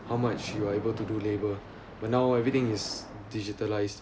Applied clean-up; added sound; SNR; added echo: none; Splash, splatter; 13 dB; none.